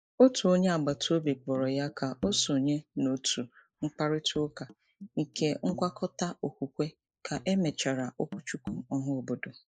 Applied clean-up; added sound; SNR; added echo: neural mask model Resemble Enhance denoiser.